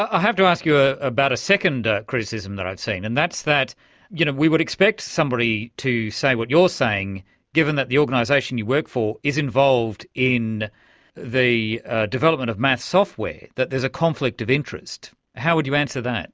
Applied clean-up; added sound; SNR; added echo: none; none; none; none.